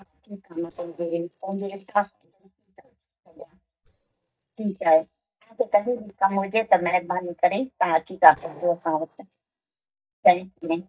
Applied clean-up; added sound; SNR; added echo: neural mask model DeepFilterNet 3.